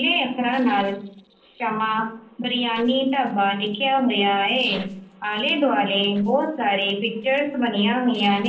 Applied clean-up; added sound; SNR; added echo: neural separator model SepFormer DNS4.